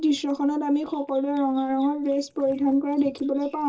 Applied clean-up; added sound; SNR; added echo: neural separator model SepFormer DNS4.